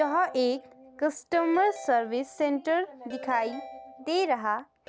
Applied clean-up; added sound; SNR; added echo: none; Ringtone / Keyboard (musical); 17 dB; none.